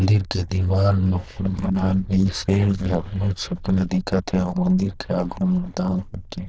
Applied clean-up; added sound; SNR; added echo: neural diffusion model UNIVERSE++.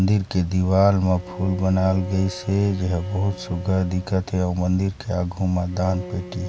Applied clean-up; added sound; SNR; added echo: none; Bowed string instrument; 19 dB; none.